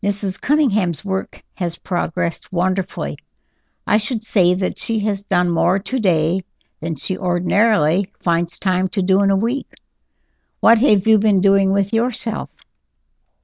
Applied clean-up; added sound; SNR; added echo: none; none; none; none.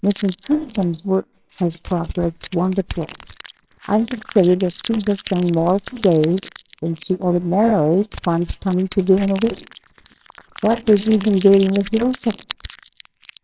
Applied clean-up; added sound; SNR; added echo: neural separator model SepFormer WHAMR!.